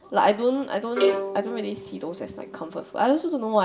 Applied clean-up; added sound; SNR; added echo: none; Bowed string instrument; 4 dB; reverberation time 0.6 s.